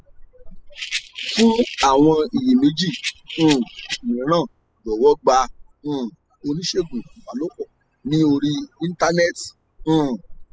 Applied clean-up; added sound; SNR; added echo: classical method spectral subtraction.